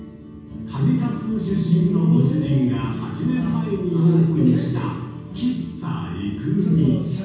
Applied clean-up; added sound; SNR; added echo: none; none; none; reverberation time 1.2 s.